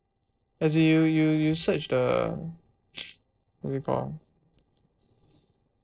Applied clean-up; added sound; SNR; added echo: neural separator model SepFormer DNS4.